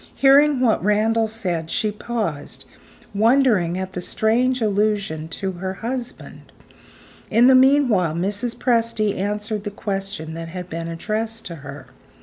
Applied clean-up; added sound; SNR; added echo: none; none; none; none.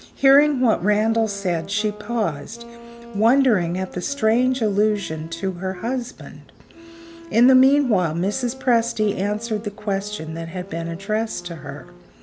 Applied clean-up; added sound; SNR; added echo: none; Wind instrument, woodwind instrument; 19 dB; none.